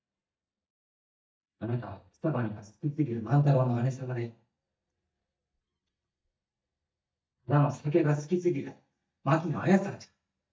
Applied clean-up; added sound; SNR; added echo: neural mask model DeepFilterNet 3.